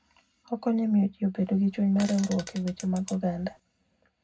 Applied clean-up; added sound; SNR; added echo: none; Fart; 17 dB; reverberation time 0.3 s.